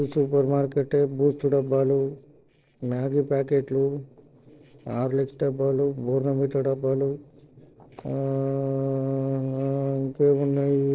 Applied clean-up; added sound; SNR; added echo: neural separator model SepFormer DNS4.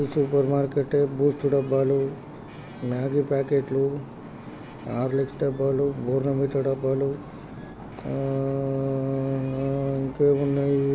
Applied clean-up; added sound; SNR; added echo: none; Wind / Ocean; 17 dB; none.